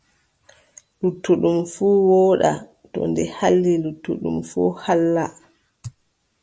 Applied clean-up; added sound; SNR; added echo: none; none; none; none.